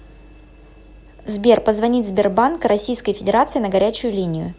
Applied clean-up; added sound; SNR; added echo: none; none; none; none.